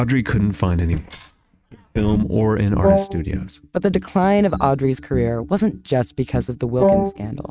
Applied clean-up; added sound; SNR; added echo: neural mask model RNNoise.